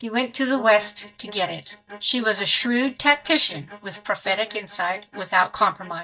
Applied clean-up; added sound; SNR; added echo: neural mask model DeepFilterNet 3.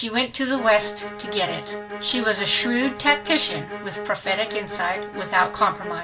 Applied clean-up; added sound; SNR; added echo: none; Bowed string instrument; 9 dB; reverberation time 0.2 s.